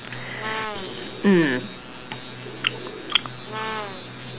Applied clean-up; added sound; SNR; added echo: none; Brass instrument; 7 dB; none.